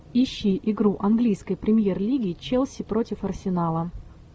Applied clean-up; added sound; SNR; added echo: none; none; none; none.